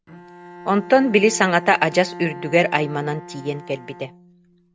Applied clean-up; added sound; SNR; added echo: none; Bowed string instrument; 16 dB; none.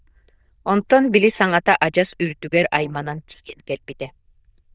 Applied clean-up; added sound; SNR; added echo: neural diffusion model UNIVERSE++.